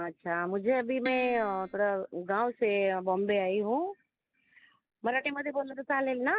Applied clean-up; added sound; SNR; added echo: none; Keyboard (musical); 9 dB; none.